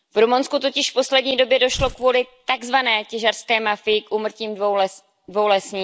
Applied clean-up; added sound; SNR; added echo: none; Tearing; 16 dB; none.